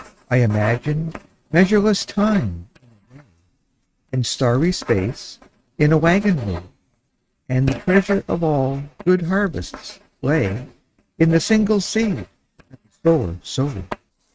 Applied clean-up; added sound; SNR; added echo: neural mask model RNNoise.